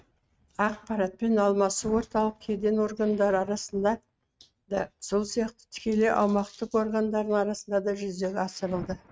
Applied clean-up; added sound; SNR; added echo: neural mask model RNNoise.